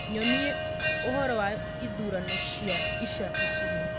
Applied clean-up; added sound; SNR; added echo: none; Bell; -2 dB; none.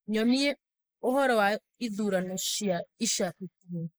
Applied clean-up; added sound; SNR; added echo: neural mask model Resemble Enhance denoiser.